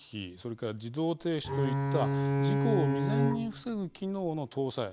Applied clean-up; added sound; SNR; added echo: none; Bowed string instrument; -3 dB; none.